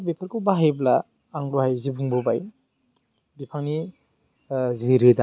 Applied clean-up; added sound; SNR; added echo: none; none; none; none.